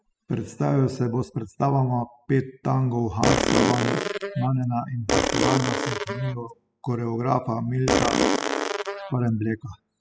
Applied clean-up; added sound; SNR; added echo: classical method spectral subtraction.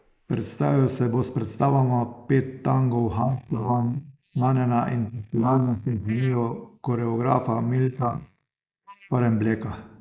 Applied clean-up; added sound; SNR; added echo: neural mask model Resemble Enhance denoiser.